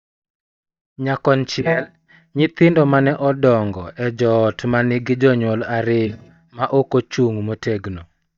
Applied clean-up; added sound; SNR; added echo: neural mask model DeepFilterNet 3.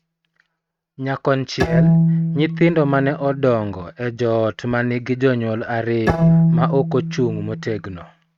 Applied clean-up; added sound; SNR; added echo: neural mask model RNNoise.